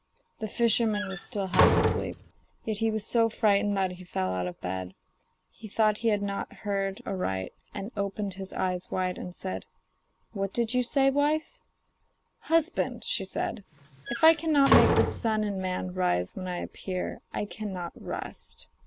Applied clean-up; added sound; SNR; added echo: none; Slam; -1 dB; none.